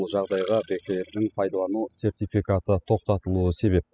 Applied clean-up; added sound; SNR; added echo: classical method spectral subtraction.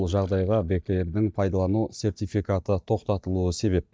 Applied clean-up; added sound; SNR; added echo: neural mask model DeepFilterNet 3.